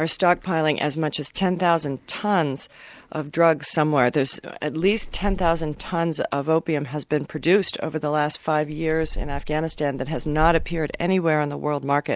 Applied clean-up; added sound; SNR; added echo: none; Bird; 7 dB; none.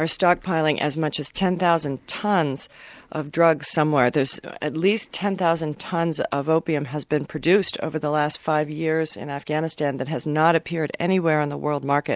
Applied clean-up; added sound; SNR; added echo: none; none; none; none.